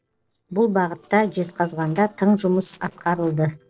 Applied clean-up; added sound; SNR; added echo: neural separator model SepFormer DNS4.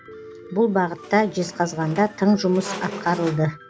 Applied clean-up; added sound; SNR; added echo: none; Piano + Squeak; 14 dB; none.